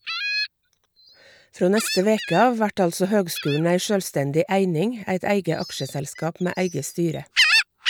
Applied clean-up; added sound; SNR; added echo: none; Gull, seagull; 6 dB; none.